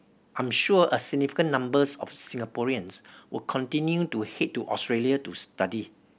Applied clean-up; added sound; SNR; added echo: none; none; none; none.